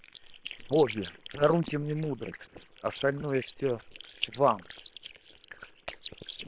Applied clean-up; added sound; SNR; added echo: neural separator model SepFormer WHAM!.